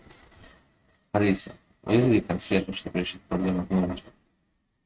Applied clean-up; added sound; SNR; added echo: neural mask model RNNoise.